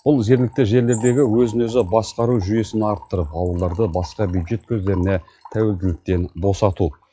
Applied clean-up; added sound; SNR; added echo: classical method log-MMSE.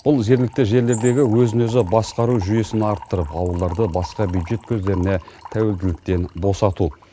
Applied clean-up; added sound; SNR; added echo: none; Chirp, tweet + Fill (with liquid) / Trickle, dribble; 19 dB; none.